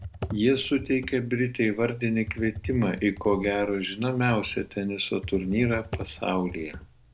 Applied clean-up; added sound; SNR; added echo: none; Computer keyboard; 14 dB; none.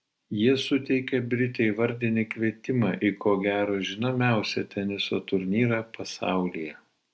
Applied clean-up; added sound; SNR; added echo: none; none; none; none.